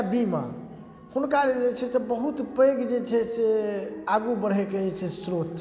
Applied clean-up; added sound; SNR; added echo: none; none; none; none.